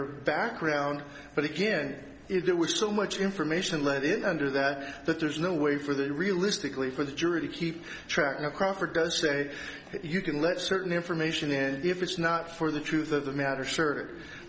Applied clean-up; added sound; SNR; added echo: none; none; none; none.